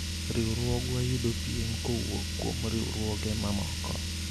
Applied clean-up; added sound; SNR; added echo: none; Car; 0 dB; none.